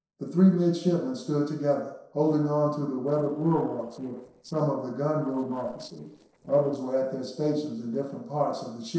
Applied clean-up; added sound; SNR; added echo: neural separator model SepFormer DNS4.